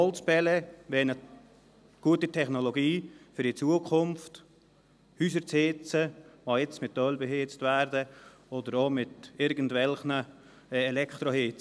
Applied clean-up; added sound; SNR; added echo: none; none; none; none.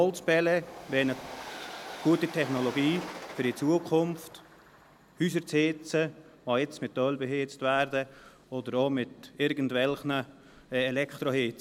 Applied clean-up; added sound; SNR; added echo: none; Train; 17 dB; none.